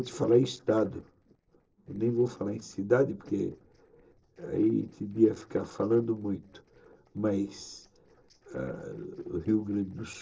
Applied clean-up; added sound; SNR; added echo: neural separator model SepFormer DNS4.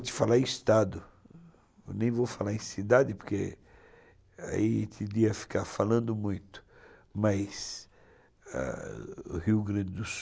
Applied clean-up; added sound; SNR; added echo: none; none; none; none.